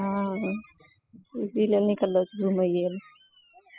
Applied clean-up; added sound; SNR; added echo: classical method spectral subtraction.